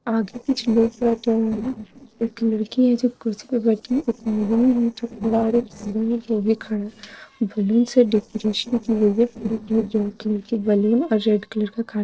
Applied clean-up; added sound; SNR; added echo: neural separator model SepFormer DNS4.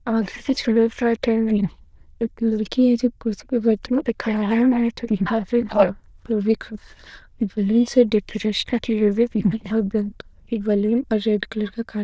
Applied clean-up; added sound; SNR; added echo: neural diffusion model UNIVERSE++.